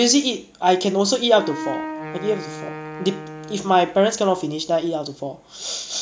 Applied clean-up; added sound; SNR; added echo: none; Wind instrument, woodwind instrument; 11 dB; none.